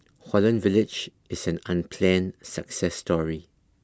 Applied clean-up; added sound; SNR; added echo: none; none; none; none.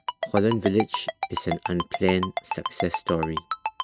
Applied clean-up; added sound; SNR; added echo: neural mask model RNNoise.